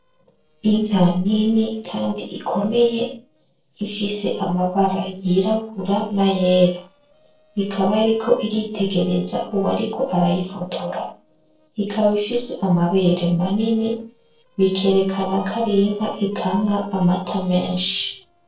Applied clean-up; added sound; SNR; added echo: neural separator model SepFormer DNS4.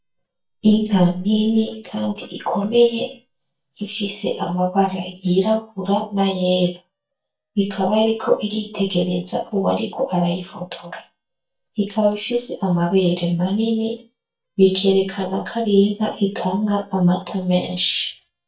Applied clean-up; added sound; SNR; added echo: neural mask model DeepFilterNet 3.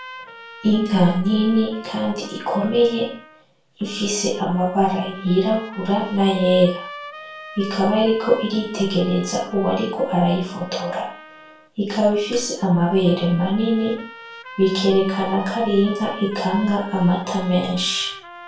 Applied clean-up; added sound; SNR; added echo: none; Trumpet; 17 dB; reverberation time 0.3 s.